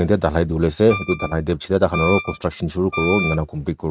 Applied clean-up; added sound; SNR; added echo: neural mask model RNNoise.